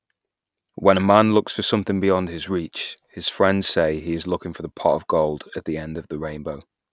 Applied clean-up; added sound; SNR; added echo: none; none; none; none.